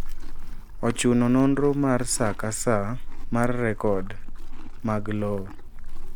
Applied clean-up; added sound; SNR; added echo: none; Livestock, farm animals, working animals; 2 dB; none.